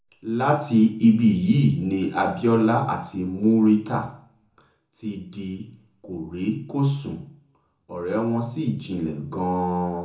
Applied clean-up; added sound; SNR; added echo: none; none; none; reverberation time 0.6 s.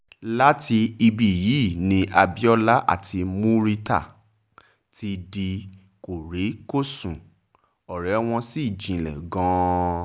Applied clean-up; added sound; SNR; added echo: none; none; none; none.